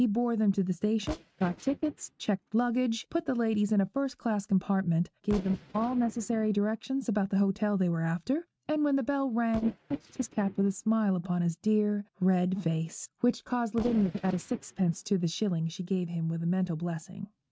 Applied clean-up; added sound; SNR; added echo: neural mask model RNNoise.